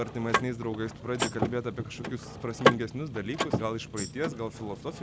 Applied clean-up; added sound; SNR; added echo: none; Mechanisms / Car + Tambourine; -2 dB; none.